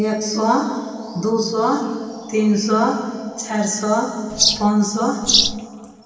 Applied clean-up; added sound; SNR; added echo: none; Bird vocalization, bird call, bird song; 0 dB; reverberation time 2.5 s.